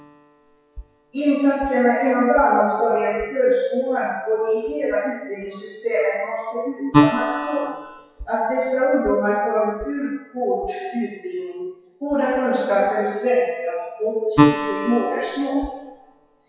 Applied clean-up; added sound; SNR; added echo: classical method WPE with log-MMSE.